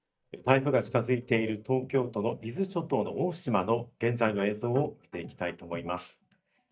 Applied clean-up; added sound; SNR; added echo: neural mask model DeepFilterNet 3.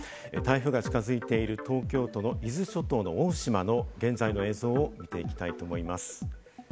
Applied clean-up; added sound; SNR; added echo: none; none; none; none.